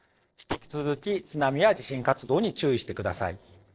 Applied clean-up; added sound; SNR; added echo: neural separator model SepFormer DNS4.